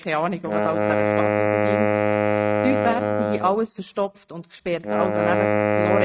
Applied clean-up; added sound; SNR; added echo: neural mask model RNNoise.